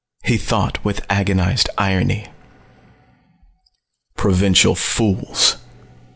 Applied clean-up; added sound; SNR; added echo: none; none; none; none.